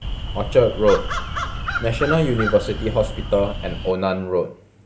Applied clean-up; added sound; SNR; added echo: none; Crow; 5 dB; none.